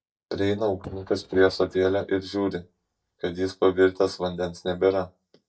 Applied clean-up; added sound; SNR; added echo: neural mask model DeepFilterNet 3.